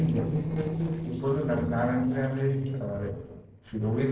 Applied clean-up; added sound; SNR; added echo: neural separator model SepFormer DNS4.